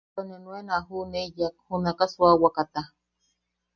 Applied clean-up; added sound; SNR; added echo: none; none; none; none.